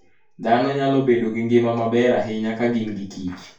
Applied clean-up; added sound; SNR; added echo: none; none; none; reverberation time 0.3 s.